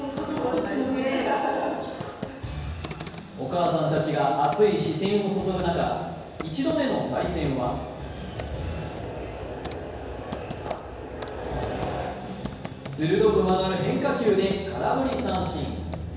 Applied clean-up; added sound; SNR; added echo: none; Computer keyboard; 15 dB; reverberation time 1.2 s.